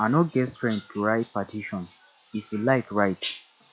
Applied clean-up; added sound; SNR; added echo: classical method log-MMSE.